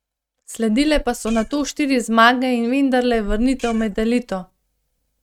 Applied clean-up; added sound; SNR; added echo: neural mask model RNNoise.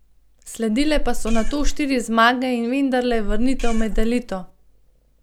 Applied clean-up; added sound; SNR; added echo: none; Meow; -2 dB; none.